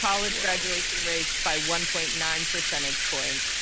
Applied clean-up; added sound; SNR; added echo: none; Bathtub (filling or washing); -4 dB; none.